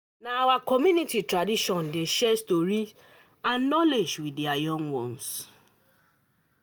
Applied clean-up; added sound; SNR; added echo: none; none; none; none.